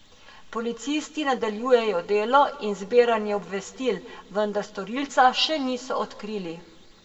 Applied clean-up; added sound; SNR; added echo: none; none; none; reverberation time 1.0 s.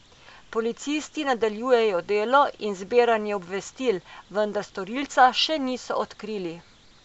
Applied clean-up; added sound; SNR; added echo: none; none; none; none.